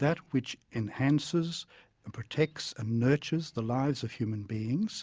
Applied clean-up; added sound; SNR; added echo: none; none; none; none.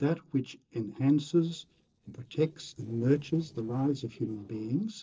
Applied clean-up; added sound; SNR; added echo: neural separator model SepFormer DNS4.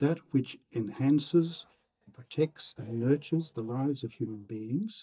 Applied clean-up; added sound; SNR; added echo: neural mask model DeepFilterNet 3.